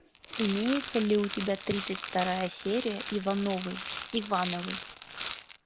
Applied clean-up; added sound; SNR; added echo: none; Rattle; 8 dB; none.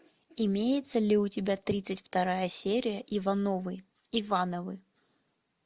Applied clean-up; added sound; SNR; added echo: none; none; none; none.